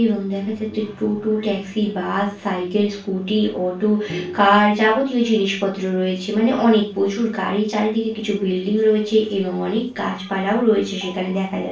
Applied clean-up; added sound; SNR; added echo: none; Snare drum; 19 dB; reverberation time 0.3 s.